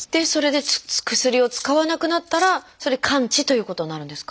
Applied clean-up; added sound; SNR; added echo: none; Cutlery, silverware; 17 dB; none.